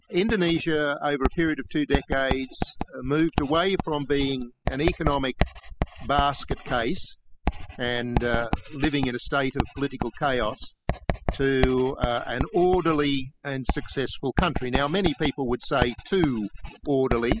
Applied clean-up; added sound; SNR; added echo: classical method spectral subtraction.